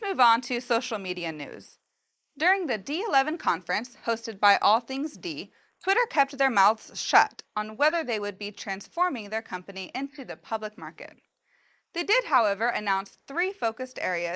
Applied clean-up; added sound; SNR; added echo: neural mask model Resemble Enhance denoiser.